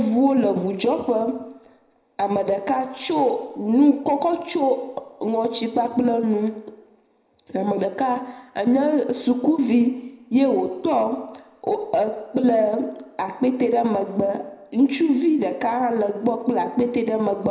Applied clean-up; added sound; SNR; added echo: none; none; none; reverberation time 0.7 s.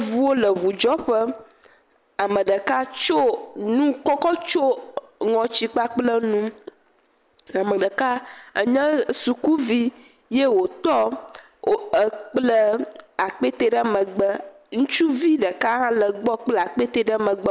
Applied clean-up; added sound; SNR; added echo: none; none; none; none.